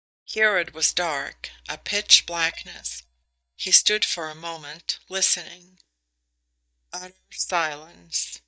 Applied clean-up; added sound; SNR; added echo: neural mask model DeepFilterNet 3.